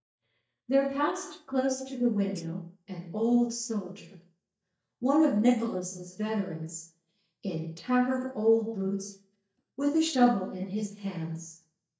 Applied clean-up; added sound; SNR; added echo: neural mask model DeepFilterNet 3.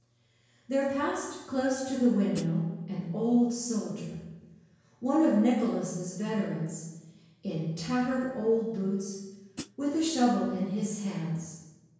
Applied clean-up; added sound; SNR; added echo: none; Hi-hat; 12 dB; reverberation time 1.0 s.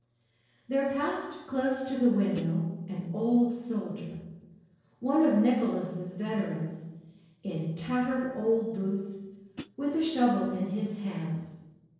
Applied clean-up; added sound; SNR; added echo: neural separator model SepFormer DNS4.